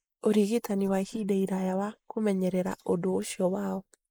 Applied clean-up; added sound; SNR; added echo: neural mask model Resemble Enhance denoiser.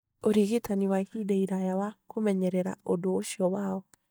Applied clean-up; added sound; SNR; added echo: neural mask model DeepFilterNet 3.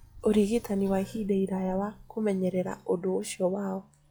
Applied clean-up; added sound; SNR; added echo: classical method log-MMSE.